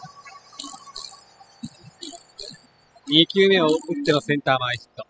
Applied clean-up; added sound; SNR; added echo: classical method spectral subtraction.